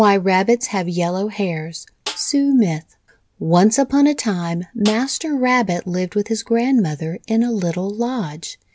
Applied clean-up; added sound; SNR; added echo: none; Snare drum; 17 dB; none.